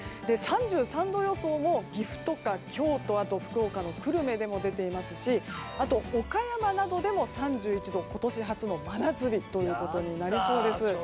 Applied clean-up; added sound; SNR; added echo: none; none; none; none.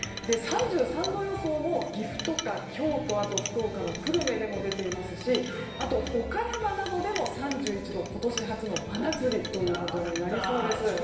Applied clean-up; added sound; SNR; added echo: none; Chink, clink; 11 dB; reverberation time 1.3 s.